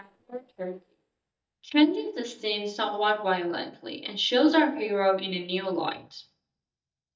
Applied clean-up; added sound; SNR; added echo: neural mask model DeepFilterNet 3.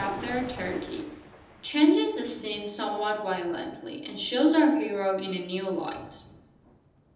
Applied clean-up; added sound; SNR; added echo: none; Thunder; 19 dB; reverberation time 0.9 s.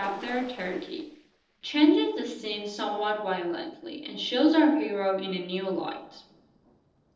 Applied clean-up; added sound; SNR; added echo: neural separator model SepFormer DNS4.